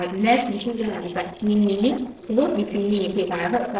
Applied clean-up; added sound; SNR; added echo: neural separator model SepFormer DNS4.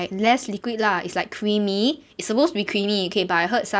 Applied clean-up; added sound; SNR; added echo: none; none; none; none.